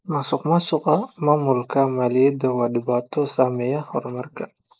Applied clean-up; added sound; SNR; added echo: neural mask model Resemble Enhance denoiser.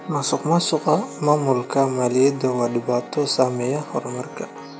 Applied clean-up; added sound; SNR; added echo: none; Piano; 16 dB; none.